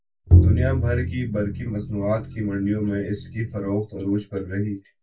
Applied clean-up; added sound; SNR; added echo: none; Bowed string instrument; -4 dB; reverberation time 0.1 s.